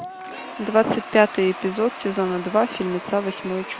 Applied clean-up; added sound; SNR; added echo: none; Applause / Crowd / Cheering; 13 dB; none.